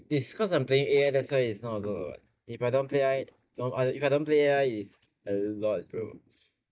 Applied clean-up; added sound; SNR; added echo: neural mask model DeepFilterNet 3.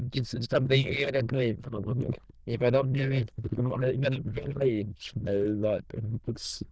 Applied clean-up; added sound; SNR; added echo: neural diffusion model UNIVERSE++.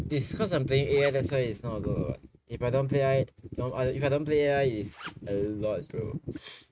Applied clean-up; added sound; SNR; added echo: neural mask model RNNoise.